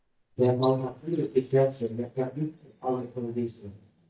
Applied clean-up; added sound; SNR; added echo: neural mask model DeepFilterNet 3.